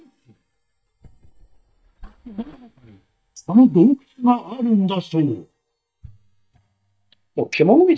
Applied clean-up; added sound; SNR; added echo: neural mask model DeepFilterNet 3.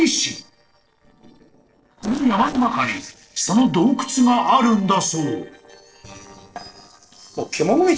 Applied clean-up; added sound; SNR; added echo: neural separator model SepFormer DNS4.